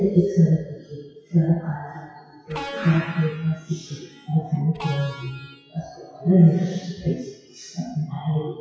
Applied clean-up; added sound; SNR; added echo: classical method WPE with log-MMSE.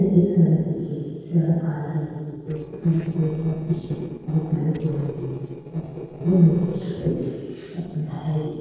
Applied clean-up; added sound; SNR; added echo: neural separator model SepFormer DNS4.